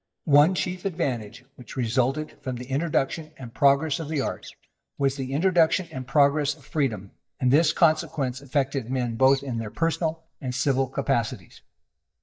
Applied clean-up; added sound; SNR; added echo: neural mask model DeepFilterNet 3.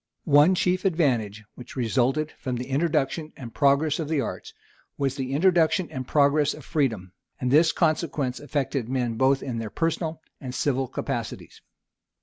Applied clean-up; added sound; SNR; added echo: none; none; none; none.